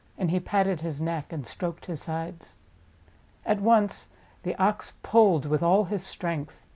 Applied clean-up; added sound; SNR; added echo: none; none; none; none.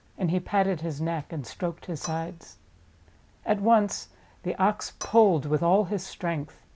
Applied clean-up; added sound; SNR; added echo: none; Cutlery, silverware / Dishes, pots, and pans; 16 dB; none.